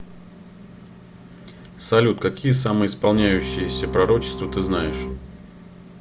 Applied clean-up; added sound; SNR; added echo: none; Bowed string instrument; 7 dB; none.